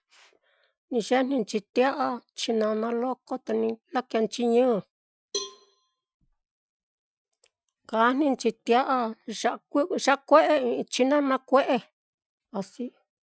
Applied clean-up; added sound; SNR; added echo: classical method Wiener filter.